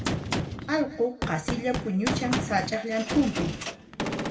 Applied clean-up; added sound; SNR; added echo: none; Gunshot, gunfire; 3 dB; reverberation time 1.8 s.